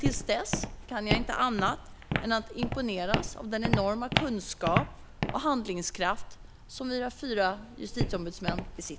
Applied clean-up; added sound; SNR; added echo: none; Walk, footsteps; 2 dB; none.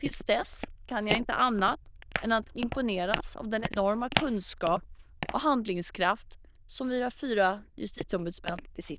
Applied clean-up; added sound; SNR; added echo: neural diffusion model UNIVERSE++.